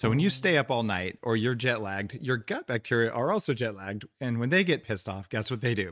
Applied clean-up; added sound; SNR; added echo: neural mask model RNNoise.